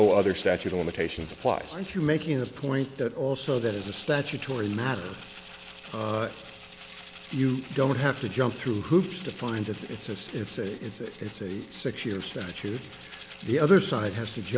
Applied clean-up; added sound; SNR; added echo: none; Rattle (instrument); 12 dB; none.